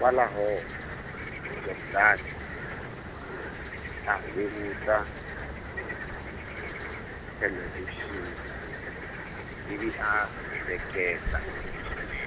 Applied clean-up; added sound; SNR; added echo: none; Cricket; 4 dB; none.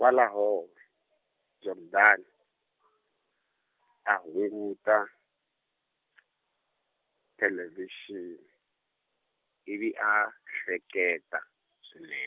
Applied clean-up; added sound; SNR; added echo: none; none; none; none.